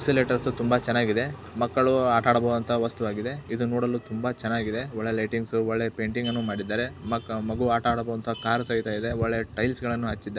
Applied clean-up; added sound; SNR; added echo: none; none; none; none.